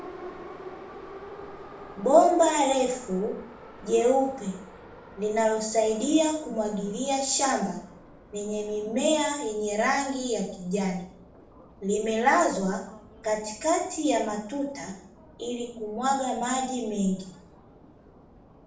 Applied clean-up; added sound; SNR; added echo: none; Subway, metro, underground; 19 dB; reverberation time 0.5 s.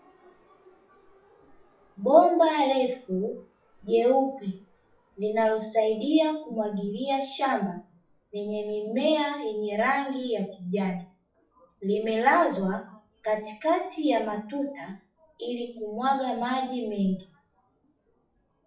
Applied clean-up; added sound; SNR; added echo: classical method WPE with log-MMSE.